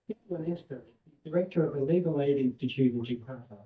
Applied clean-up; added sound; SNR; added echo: neural mask model DeepFilterNet 3.